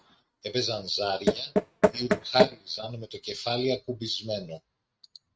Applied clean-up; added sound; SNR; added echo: neural mask model RNNoise.